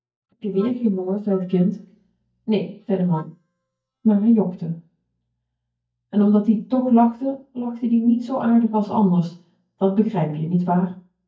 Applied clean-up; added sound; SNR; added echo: neural mask model DeepFilterNet 3.